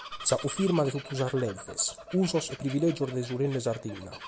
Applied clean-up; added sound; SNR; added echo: none; Bird vocalization, bird call, bird song; 15 dB; none.